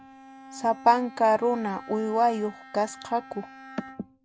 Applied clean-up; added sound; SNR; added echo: none; Bowed string instrument; 19 dB; none.